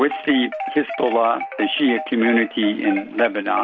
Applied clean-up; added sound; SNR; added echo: none; Wind chime; 10 dB; none.